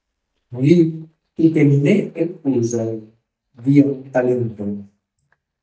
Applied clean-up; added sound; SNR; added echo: neural mask model DeepFilterNet 3.